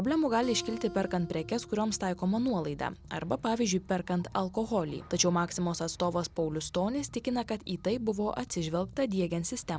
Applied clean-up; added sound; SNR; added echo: none; Acoustic guitar; 17 dB; none.